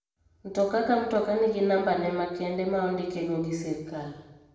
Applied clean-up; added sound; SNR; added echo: none; none; none; reverberation time 0.9 s.